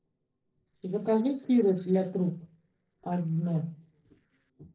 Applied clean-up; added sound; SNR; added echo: neural separator model SepFormer DNS4.